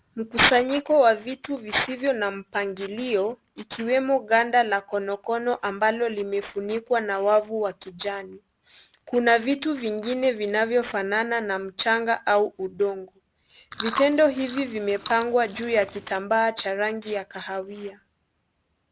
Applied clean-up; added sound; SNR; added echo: none; Chewing, mastication; 12 dB; none.